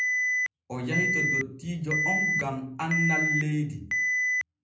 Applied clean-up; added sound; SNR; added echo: none; Alarm; -3 dB; reverberation time 0.6 s.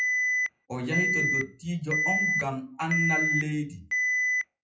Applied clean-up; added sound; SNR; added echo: classical method WPE with log-MMSE.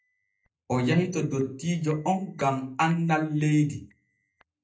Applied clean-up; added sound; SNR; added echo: neural mask model DeepFilterNet 3.